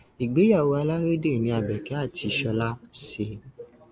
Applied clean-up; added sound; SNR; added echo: none; none; none; none.